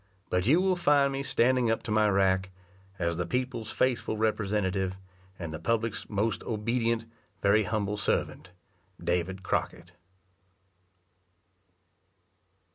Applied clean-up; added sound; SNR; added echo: none; none; none; none.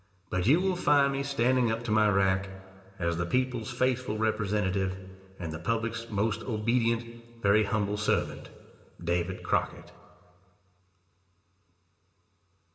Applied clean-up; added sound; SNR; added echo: none; none; none; reverberation time 1.6 s.